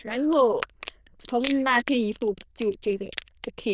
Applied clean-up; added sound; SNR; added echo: neural diffusion model UNIVERSE++.